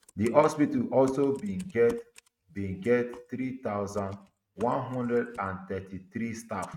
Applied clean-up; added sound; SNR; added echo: neural mask model RNNoise.